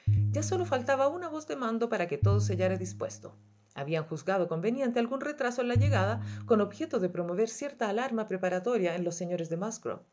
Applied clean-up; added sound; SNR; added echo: none; Piano; 2 dB; none.